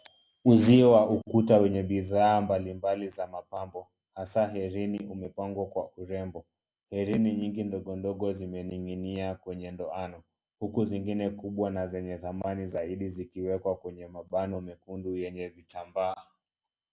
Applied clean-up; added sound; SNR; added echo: none; none; none; none.